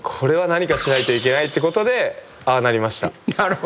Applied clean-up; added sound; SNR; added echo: none; none; none; none.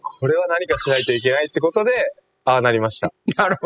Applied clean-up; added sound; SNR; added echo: classical method spectral subtraction.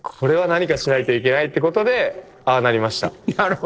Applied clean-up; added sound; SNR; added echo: neural separator model SepFormer DNS4.